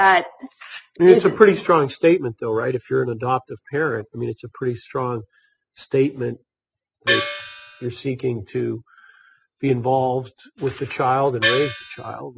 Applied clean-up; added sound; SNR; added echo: classical method spectral subtraction.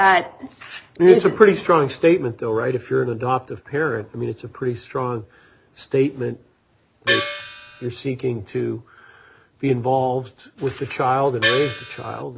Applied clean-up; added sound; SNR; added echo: none; Gong; 3 dB; none.